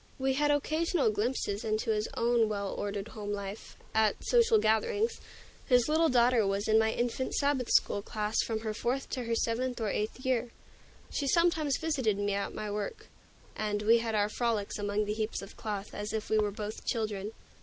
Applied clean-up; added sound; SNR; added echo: none; none; none; none.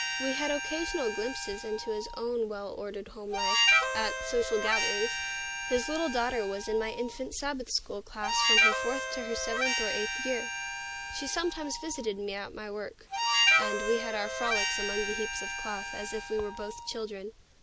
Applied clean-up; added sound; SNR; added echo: none; Harmonica; -2 dB; none.